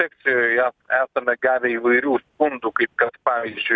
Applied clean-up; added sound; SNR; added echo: none; none; none; none.